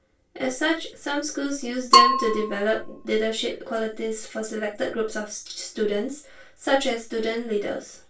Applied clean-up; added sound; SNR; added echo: none; Bell / Percussion; -2 dB; reverberation time 0.2 s.